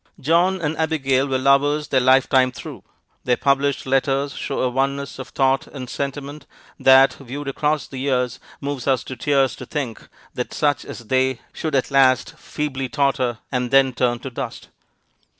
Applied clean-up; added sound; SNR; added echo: neural separator model SepFormer DNS4.